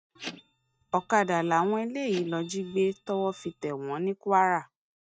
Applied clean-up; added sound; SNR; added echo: neural mask model RNNoise.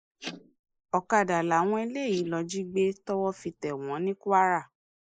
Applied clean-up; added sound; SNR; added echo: neural mask model Resemble Enhance denoiser.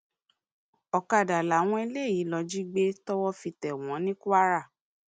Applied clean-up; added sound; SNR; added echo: none; none; none; none.